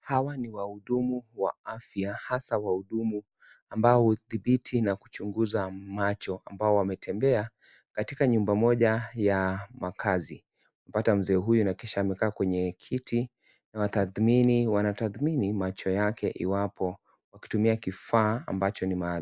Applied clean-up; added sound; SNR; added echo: none; none; none; none.